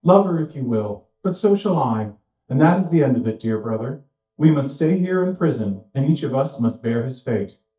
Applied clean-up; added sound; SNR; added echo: neural mask model DeepFilterNet 3.